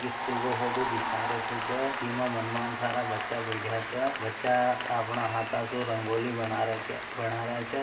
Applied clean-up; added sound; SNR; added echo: none; Applause / Cheering; 3 dB; reverberation time 1.1 s.